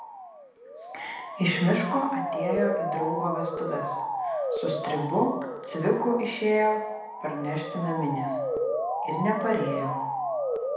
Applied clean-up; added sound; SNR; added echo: none; Motor vehicle (road) / Siren; 3 dB; reverberation time 0.9 s.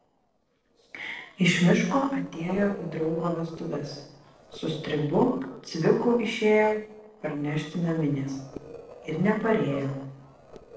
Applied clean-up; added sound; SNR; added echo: neural separator model SepFormer DNS4.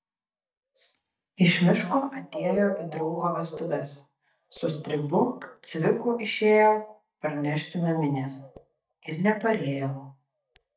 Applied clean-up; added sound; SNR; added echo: neural mask model DeepFilterNet 3.